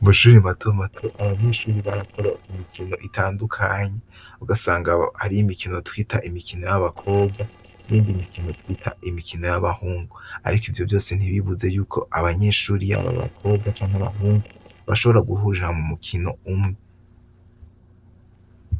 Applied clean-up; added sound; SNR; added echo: neural separator model SepFormer DNS4.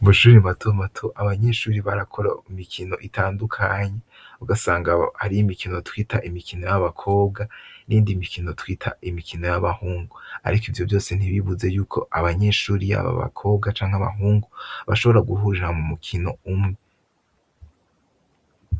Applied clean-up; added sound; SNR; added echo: none; none; none; none.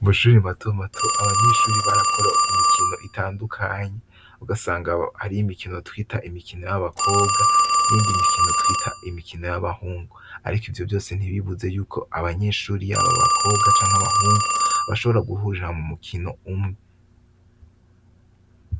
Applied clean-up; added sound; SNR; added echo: none; Telephone; -2 dB; none.